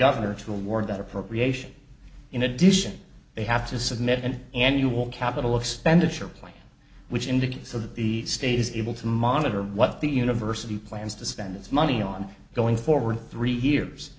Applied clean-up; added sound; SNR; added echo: none; none; none; none.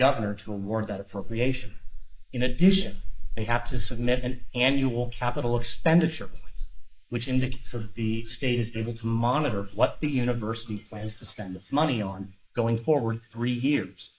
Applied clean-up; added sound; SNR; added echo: neural mask model Resemble Enhance denoiser.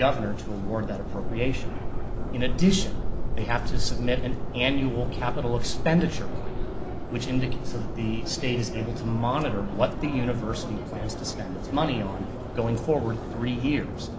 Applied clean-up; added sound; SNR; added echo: none; Subway, metro, underground; 0 dB; none.